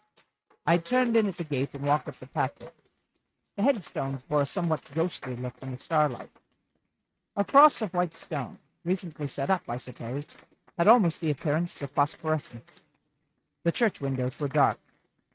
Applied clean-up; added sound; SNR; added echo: neural mask model RNNoise.